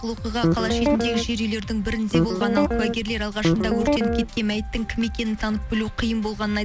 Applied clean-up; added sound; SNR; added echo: none; Guitar; -2 dB; none.